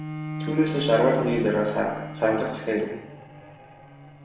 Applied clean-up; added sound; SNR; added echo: none; Bowed string instrument; 8 dB; reverberation time 0.8 s.